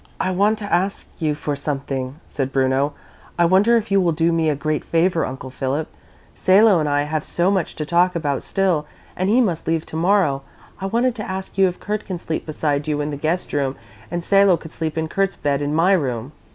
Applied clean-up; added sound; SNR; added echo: none; none; none; none.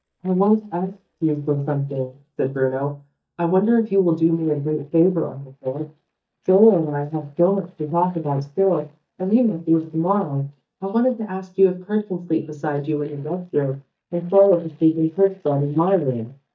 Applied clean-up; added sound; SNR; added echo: neural mask model DeepFilterNet 3.